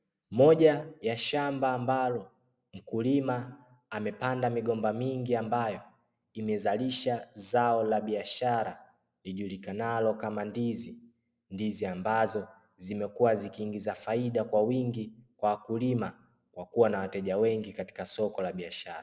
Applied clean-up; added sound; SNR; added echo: none; none; none; none.